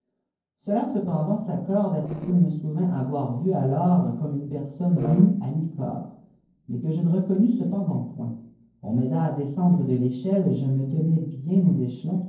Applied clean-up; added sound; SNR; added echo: neural separator model SepFormer DNS4.